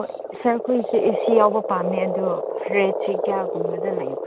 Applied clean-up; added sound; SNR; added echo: none; Frog; 2 dB; none.